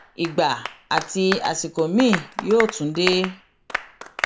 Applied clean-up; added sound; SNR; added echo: none; Applause; 8 dB; none.